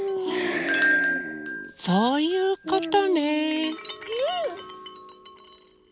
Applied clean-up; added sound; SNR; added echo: none; none; none; none.